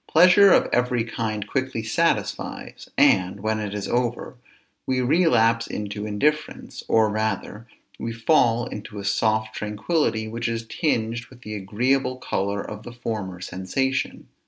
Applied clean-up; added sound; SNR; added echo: none; none; none; none.